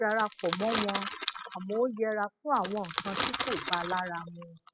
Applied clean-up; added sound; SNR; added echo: classical method spectral subtraction.